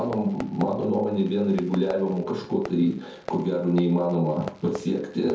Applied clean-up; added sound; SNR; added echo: none; Fireworks; 17 dB; reverberation time 0.5 s.